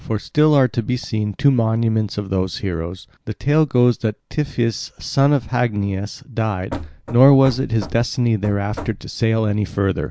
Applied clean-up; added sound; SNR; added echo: none; Knock / Wood; 15 dB; none.